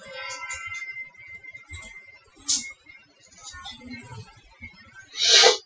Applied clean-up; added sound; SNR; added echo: classical method Wiener filter.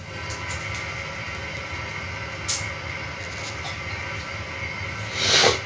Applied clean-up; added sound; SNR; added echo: none; none; none; none.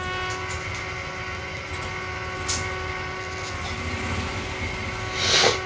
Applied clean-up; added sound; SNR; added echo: none; Motorcycle / Engine + Trumpet; 4 dB; none.